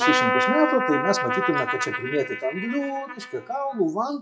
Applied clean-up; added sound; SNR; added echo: classical method log-MMSE.